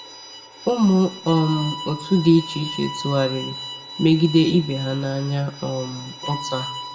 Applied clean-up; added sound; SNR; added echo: none; Bowed string instrument; 12 dB; reverberation time 0.7 s.